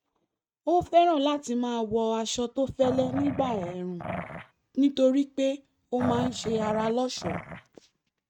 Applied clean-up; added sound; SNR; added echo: neural mask model RNNoise.